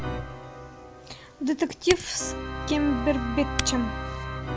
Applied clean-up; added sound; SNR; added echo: none; Typing + Organ; 4 dB; none.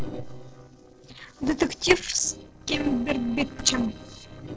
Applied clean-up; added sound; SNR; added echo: neural separator model SepFormer DNS4.